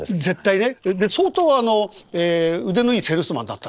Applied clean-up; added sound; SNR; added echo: neural separator model SepFormer DNS4.